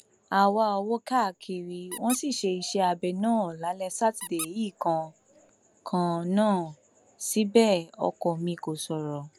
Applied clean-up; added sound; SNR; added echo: none; Squeak; 16 dB; none.